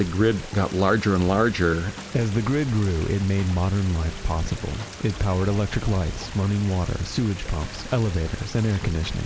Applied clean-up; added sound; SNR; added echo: none; Stream; 16 dB; none.